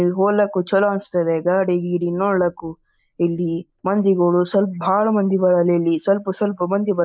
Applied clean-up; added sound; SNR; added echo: neural mask model Resemble Enhance denoiser.